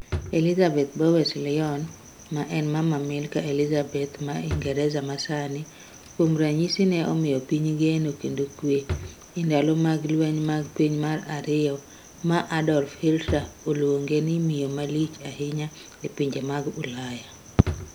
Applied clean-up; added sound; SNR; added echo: none; Drawer open or close; 16 dB; none.